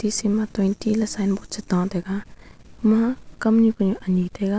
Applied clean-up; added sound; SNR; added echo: none; none; none; none.